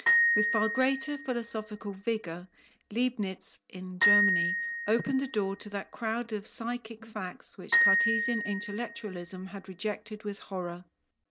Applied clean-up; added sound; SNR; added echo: none; Glockenspiel; -1 dB; none.